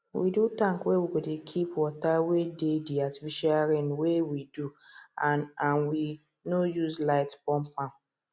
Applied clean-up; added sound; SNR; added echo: none; none; none; none.